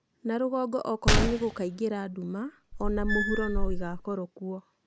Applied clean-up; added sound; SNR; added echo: none; Squeak / Screech + Gunshot, gunfire; -3 dB; none.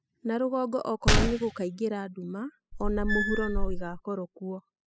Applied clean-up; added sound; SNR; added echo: classical method spectral subtraction.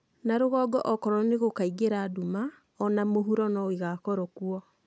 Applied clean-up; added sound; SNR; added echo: none; none; none; none.